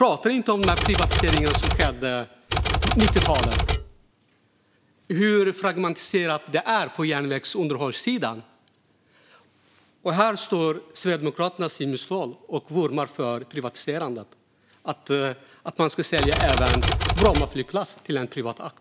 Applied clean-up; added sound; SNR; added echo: none; Typewriter; -4 dB; none.